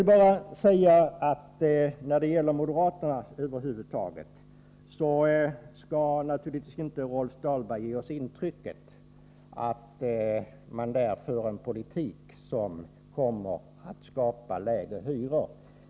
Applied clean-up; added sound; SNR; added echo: none; none; none; none.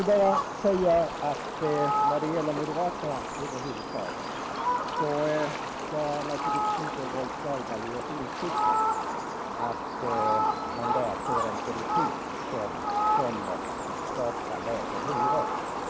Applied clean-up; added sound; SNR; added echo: none; Fowl; -1 dB; none.